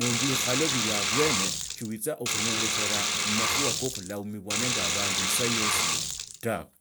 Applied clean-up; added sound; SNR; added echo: none; Sink (filling or washing) / Water; -4 dB; none.